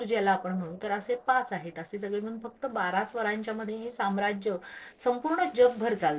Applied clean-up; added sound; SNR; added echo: neural separator model SepFormer DNS4.